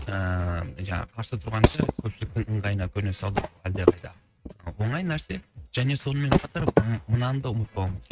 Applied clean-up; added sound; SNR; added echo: neural mask model RNNoise.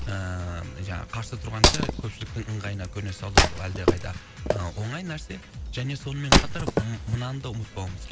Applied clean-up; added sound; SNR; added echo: none; Wood; -5 dB; none.